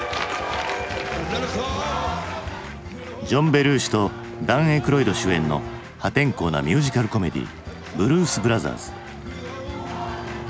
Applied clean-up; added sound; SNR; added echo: none; Bowed string instrument; 16 dB; none.